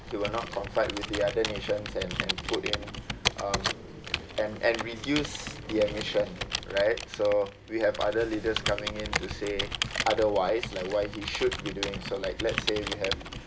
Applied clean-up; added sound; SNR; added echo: none; Computer keyboard; 5 dB; none.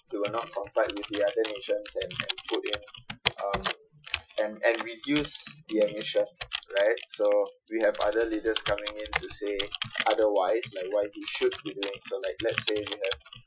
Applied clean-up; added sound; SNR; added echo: classical method Wiener filter.